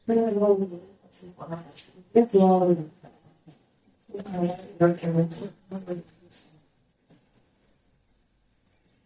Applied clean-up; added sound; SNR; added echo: neural mask model DeepFilterNet 3.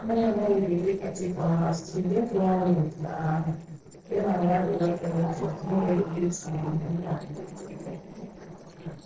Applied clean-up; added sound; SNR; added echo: neural separator model SepFormer DNS4.